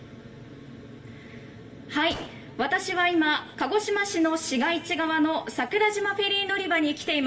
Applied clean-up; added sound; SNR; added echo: none; Gunshot, gunfire; 20 dB; reverberation time 1.6 s.